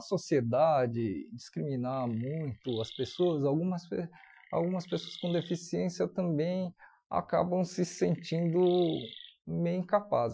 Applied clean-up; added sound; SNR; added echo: classical method Wiener filter.